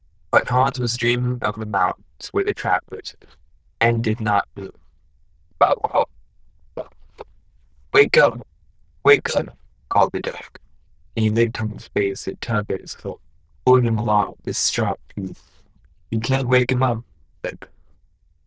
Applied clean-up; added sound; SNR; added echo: neural diffusion model UNIVERSE++.